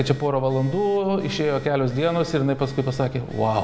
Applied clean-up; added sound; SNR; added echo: none; Telephone; 20 dB; none.